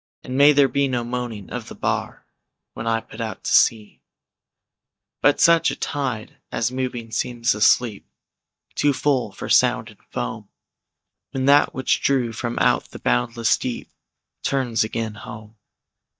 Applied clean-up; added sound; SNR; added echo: neural mask model DeepFilterNet 3.